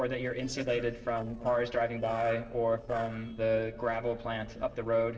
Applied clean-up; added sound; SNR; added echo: neural separator model SepFormer DNS4.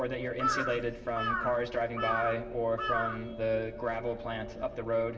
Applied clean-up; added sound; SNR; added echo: none; Bird vocalization, bird call, bird song / Crow; 3 dB; reverberation time 2.1 s.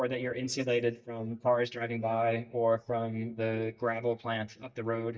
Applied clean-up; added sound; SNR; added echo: neural mask model DeepFilterNet 3.